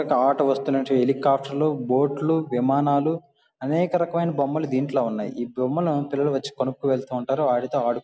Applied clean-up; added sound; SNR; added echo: none; none; none; none.